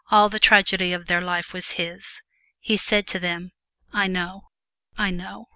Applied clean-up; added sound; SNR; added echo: none; none; none; none.